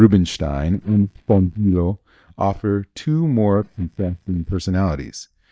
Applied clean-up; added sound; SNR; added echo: neural mask model DeepFilterNet 3.